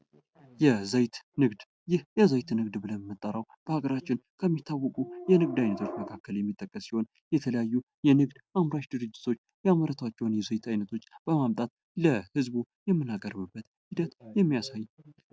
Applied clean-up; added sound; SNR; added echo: none; none; none; none.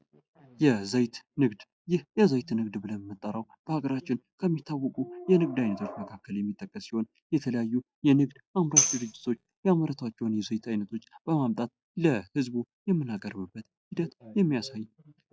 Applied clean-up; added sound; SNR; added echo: classical method log-MMSE.